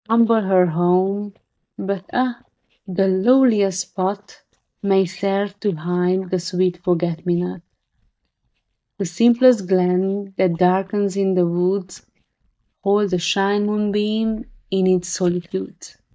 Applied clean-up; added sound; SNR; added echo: neural mask model DeepFilterNet 3.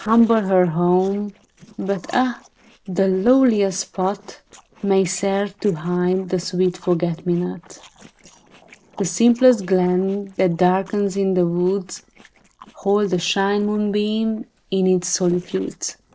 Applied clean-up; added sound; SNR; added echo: neural separator model SepFormer DNS4.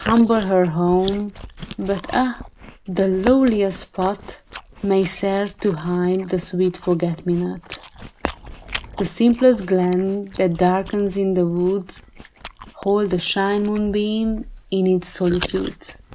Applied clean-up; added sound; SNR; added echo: neural mask model Resemble Enhance denoiser.